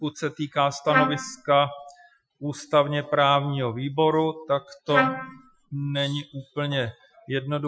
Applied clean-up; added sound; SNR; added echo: classical method Wiener filter.